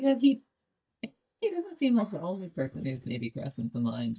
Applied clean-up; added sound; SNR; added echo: neural mask model DeepFilterNet 3.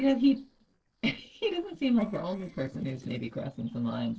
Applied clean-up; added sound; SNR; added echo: neural separator model SepFormer DNS4.